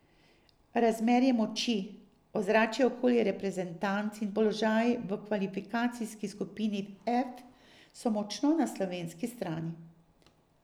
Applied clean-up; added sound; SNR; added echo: none; none; none; none.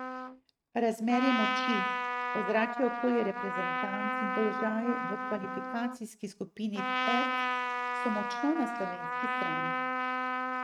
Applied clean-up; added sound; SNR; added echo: neural mask model RNNoise.